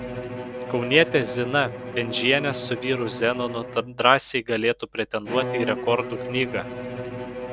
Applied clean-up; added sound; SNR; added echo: none; Bowed string instrument; 8 dB; none.